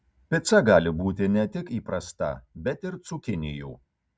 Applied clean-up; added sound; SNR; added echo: none; none; none; none.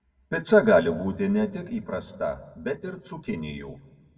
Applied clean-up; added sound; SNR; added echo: none; none; none; reverberation time 0.8 s.